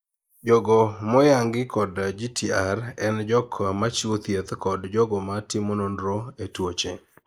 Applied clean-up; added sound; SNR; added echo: neural mask model Resemble Enhance denoiser.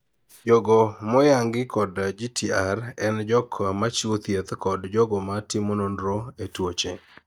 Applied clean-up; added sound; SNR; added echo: neural mask model DeepFilterNet 3.